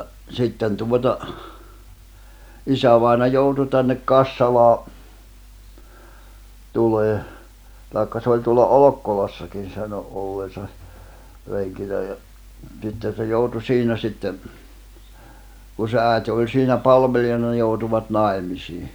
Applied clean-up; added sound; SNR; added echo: none; none; none; none.